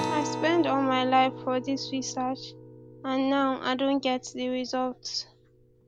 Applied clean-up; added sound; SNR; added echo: none; Acoustic guitar; 10 dB; none.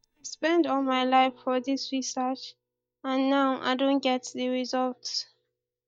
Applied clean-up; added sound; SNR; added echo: neural mask model DeepFilterNet 3.